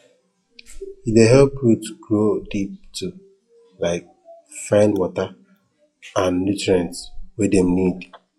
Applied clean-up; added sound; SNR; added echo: classical method log-MMSE.